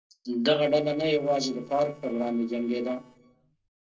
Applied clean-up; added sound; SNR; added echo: neural separator model SepFormer DNS4.